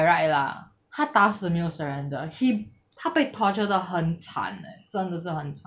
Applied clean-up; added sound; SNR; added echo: none; none; none; none.